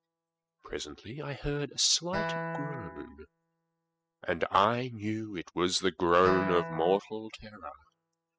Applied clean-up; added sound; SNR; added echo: classical method spectral subtraction.